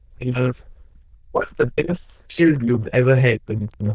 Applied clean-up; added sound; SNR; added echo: neural diffusion model UNIVERSE++.